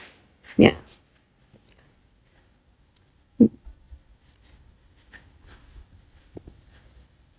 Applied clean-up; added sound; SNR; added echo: neural mask model DeepFilterNet 3.